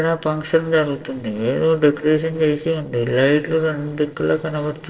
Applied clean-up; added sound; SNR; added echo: neural separator model SepFormer DNS4.